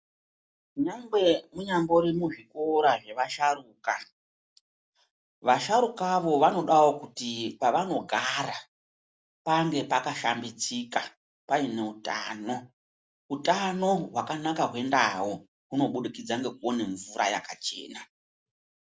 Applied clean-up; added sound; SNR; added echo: none; none; none; none.